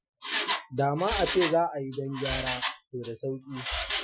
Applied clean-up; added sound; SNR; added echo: classical method Wiener filter.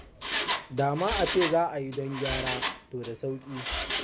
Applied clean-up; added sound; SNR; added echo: none; Mechanisms; 2 dB; none.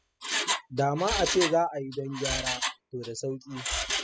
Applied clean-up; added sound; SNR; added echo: classical method spectral subtraction.